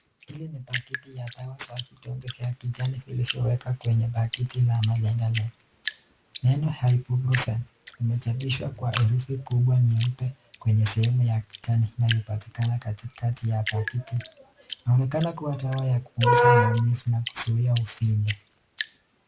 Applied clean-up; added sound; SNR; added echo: none; Bowed string instrument + Drip; 16 dB; none.